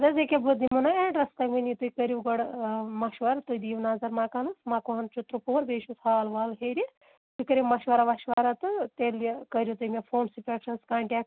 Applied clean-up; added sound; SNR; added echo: none; none; none; none.